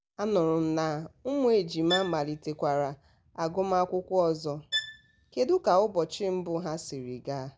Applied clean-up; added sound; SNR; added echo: none; Bowed string instrument; 8 dB; none.